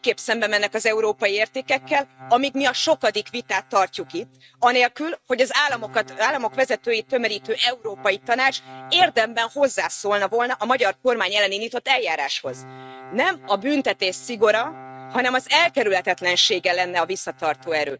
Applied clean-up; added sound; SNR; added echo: neural mask model RNNoise.